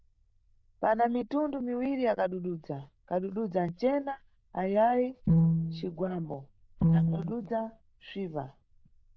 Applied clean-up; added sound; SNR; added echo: neural diffusion model UNIVERSE++.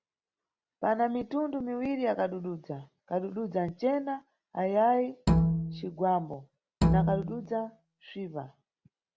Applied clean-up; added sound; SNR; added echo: none; Bowed string instrument; -3 dB; none.